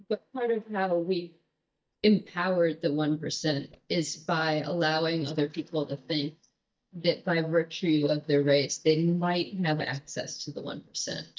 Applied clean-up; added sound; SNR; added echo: neural mask model DeepFilterNet 3.